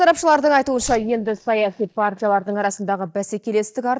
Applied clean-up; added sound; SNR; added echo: neural mask model DeepFilterNet 3.